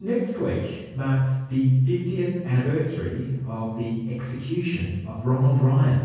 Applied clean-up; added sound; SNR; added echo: none; none; none; reverberation time 1.3 s.